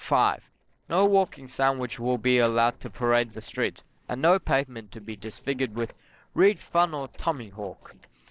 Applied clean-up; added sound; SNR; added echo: neural separator model SepFormer DNS4.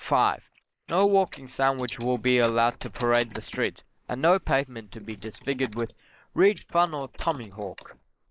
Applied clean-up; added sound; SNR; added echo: neural mask model Resemble Enhance denoiser.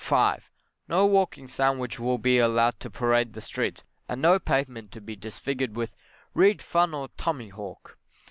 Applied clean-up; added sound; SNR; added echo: none; none; none; none.